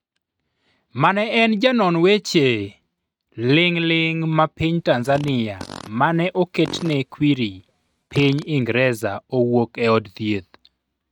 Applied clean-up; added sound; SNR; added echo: neural mask model RNNoise.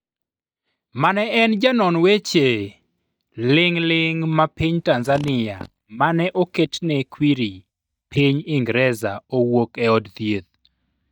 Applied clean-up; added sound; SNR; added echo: neural mask model DeepFilterNet 3.